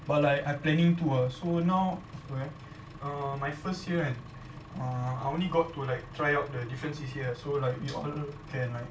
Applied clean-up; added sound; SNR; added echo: none; Engine; 19 dB; reverberation time 0.2 s.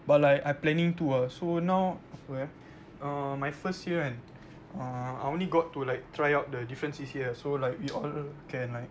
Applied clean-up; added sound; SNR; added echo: none; none; none; none.